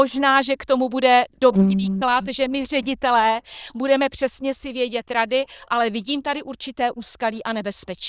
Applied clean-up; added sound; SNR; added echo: neural diffusion model UNIVERSE++.